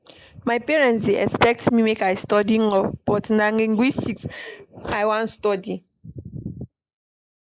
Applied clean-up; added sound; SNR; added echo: neural mask model Resemble Enhance denoiser.